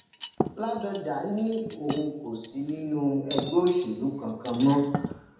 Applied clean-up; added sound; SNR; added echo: none; Cutlery, silverware; 6 dB; reverberation time 0.8 s.